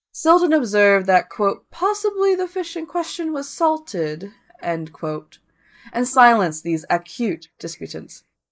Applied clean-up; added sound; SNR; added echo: neural mask model Resemble Enhance denoiser.